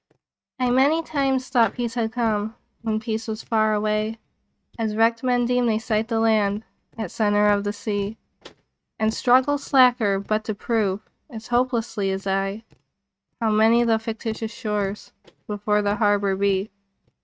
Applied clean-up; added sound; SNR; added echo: neural mask model RNNoise.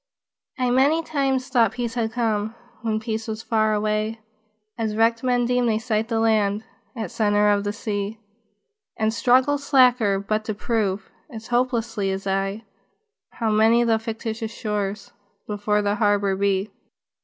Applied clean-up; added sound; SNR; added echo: none; none; none; none.